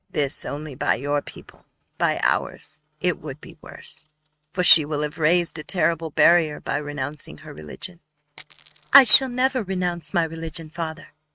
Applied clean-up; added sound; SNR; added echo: neural mask model RNNoise.